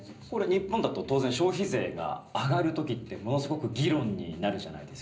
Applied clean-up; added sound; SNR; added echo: none; none; none; reverberation time 0.5 s.